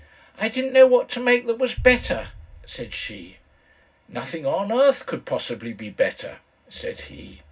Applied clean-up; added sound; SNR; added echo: none; Boom; 15 dB; reverberation time 0.4 s.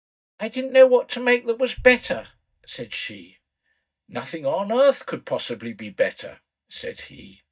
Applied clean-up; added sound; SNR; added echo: neural mask model DeepFilterNet 3.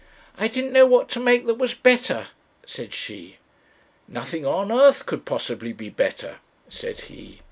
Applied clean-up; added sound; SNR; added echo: none; none; none; none.